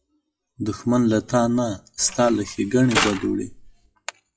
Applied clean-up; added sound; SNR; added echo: classical method WPE with log-MMSE.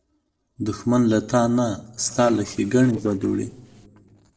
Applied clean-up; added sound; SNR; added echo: neural separator model SepFormer DNS4.